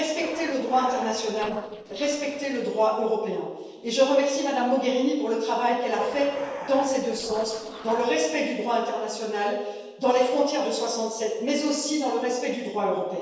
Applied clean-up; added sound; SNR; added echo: neural separator model SepFormer DNS4.